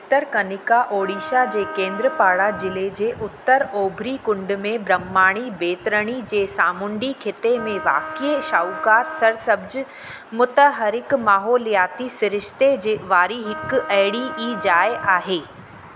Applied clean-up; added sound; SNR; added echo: none; Wind instrument, woodwind instrument; 11 dB; none.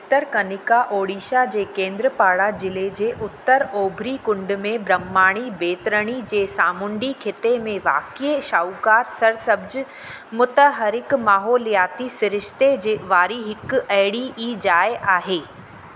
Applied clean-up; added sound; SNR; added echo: none; none; none; none.